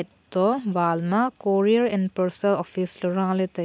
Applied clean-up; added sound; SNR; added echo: none; none; none; none.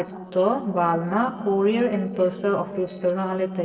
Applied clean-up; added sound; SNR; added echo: neural separator model SepFormer DNS4.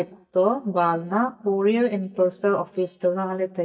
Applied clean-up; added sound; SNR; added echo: neural mask model DeepFilterNet 3.